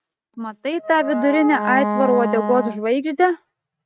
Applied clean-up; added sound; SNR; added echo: neural mask model RNNoise.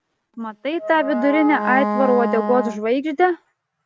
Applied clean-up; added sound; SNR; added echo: none; Wind instrument, woodwind instrument; 6 dB; none.